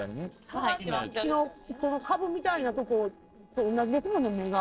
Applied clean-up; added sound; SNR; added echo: neural separator model SepFormer DNS4.